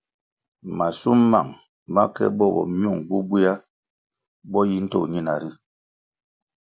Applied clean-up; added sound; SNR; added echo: none; none; none; none.